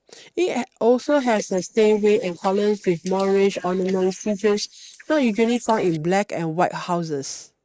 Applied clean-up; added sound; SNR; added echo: neural mask model Resemble Enhance denoiser.